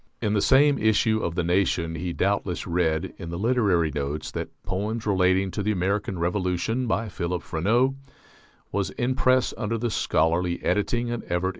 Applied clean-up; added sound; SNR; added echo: none; none; none; none.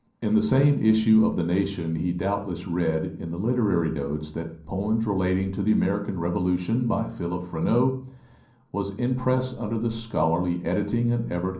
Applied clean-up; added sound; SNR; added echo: none; none; none; reverberation time 0.6 s.